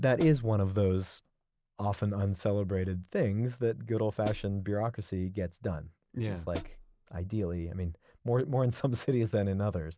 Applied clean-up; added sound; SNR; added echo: none; Hi-hat; 12 dB; none.